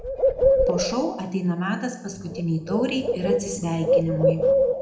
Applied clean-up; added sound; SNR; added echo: none; Bird; -3 dB; reverberation time 0.7 s.